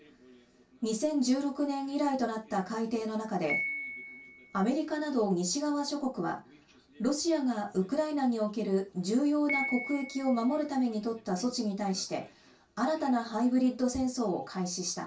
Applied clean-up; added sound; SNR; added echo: none; Piano; 14 dB; reverberation time 0.2 s.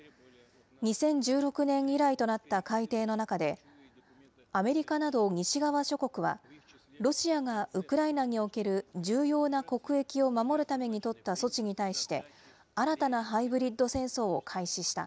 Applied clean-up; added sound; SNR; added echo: none; none; none; none.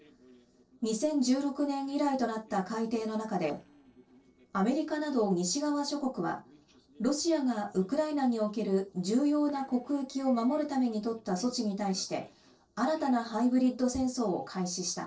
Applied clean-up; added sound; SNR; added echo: neural separator model SepFormer DNS4.